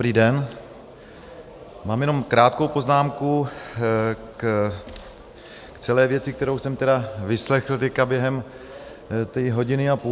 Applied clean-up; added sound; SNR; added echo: none; none; none; none.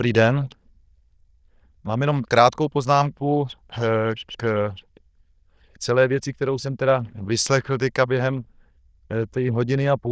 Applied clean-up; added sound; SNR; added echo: neural diffusion model UNIVERSE++.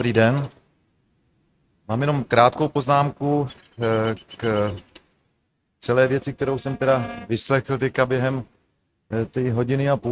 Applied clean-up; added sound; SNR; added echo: neural mask model RNNoise.